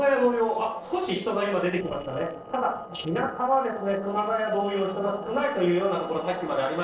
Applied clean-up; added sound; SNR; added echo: neural separator model SepFormer DNS4.